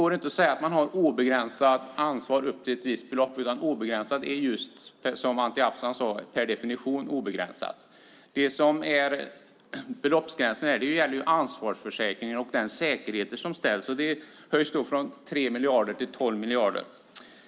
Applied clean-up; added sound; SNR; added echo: none; none; none; none.